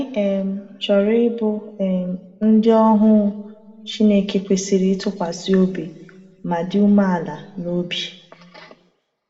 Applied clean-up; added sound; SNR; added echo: none; none; none; reverberation time 0.9 s.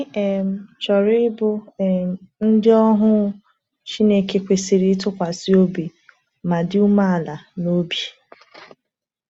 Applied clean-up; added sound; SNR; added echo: none; none; none; none.